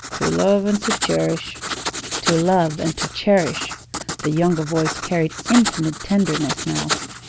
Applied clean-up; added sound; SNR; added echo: none; Writing; 7 dB; none.